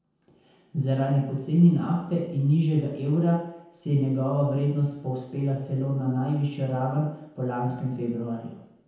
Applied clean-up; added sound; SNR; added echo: none; none; none; reverberation time 0.9 s.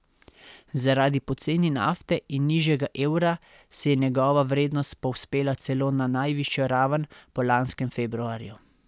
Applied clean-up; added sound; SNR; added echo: none; none; none; none.